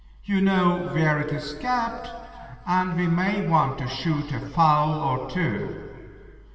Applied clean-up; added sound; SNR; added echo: none; none; none; reverberation time 2.5 s.